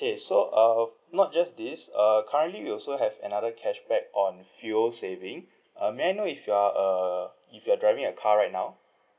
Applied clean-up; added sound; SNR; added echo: none; none; none; none.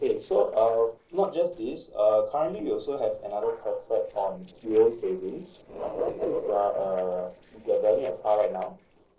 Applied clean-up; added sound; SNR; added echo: neural separator model SepFormer DNS4.